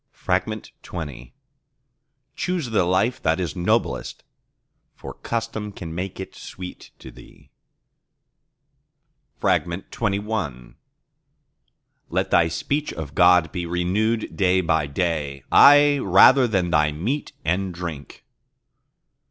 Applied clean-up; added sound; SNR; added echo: none; none; none; none.